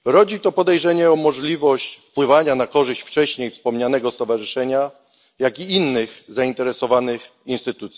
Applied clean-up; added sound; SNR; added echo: none; none; none; none.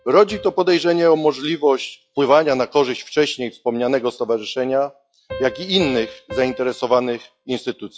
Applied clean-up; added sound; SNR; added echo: classical method log-MMSE.